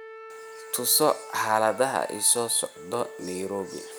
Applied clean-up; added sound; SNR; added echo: none; Wind instrument, woodwind instrument; 16 dB; none.